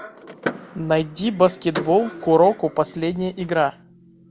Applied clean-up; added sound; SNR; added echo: none; Door / Car; 14 dB; none.